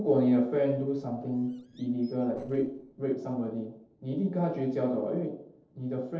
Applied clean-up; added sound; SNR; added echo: neural separator model SepFormer DNS4.